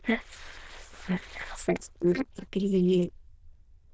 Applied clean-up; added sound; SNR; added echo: neural diffusion model UNIVERSE++.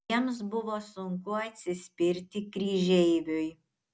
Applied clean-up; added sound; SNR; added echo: none; none; none; none.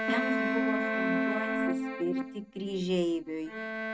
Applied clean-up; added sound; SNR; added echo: neural mask model RNNoise.